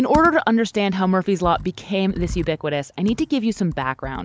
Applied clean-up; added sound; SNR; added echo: none; Computer keyboard; 15 dB; none.